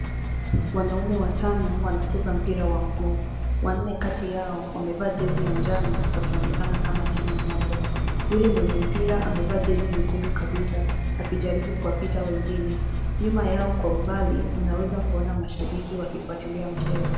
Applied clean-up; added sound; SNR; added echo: none; Engine; -3 dB; reverberation time 1.1 s.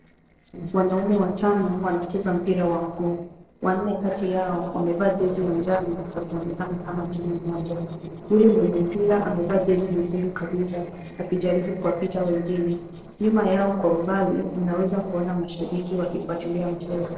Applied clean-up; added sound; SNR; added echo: neural separator model SepFormer DNS4.